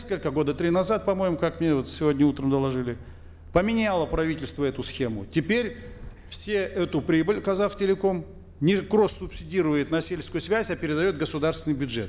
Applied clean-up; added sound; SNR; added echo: none; Truck; 19 dB; none.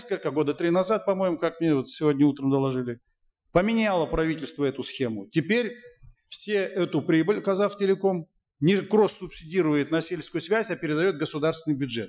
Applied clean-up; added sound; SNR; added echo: classical method Wiener filter.